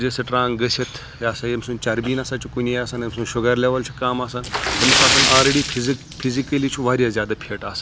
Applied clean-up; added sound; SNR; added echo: none; Splash, splatter; 3 dB; none.